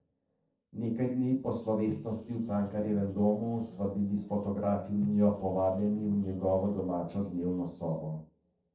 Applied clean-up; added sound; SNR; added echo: neural separator model SepFormer DNS4.